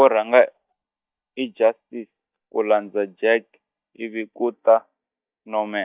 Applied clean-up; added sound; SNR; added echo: neural mask model DeepFilterNet 3.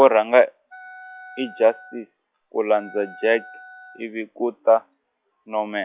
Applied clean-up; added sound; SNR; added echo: classical method log-MMSE.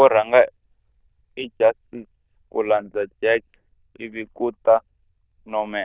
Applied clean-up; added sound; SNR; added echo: neural diffusion model UNIVERSE++.